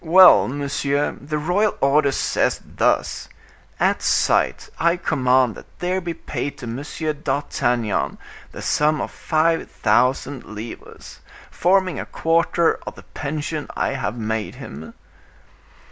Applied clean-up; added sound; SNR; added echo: none; none; none; none.